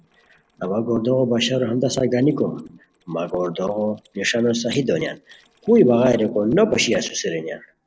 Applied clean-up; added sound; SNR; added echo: neural separator model SepFormer DNS4.